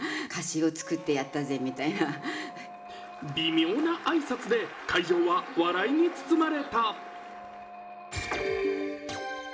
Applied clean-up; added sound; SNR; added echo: none; Squeak; 15 dB; reverberation time 0.5 s.